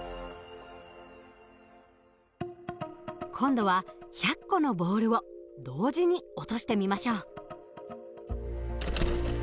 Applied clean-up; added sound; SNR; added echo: none; none; none; none.